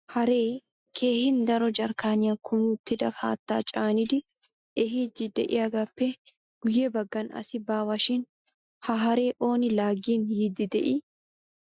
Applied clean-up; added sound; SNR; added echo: classical method Wiener filter.